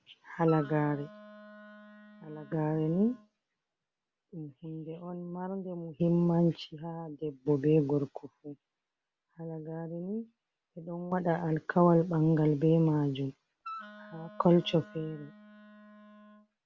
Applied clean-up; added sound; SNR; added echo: none; Wind instrument, woodwind instrument; 18 dB; none.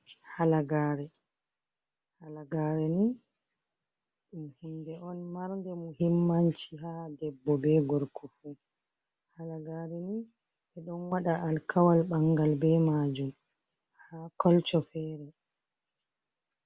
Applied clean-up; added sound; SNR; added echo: none; none; none; none.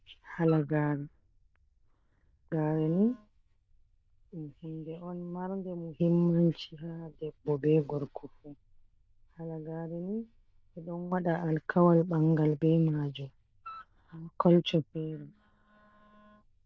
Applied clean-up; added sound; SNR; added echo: neural diffusion model UNIVERSE++.